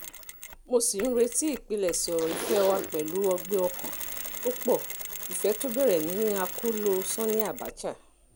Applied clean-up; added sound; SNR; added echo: none; Zipper (clothing) + Mechanisms; 8 dB; none.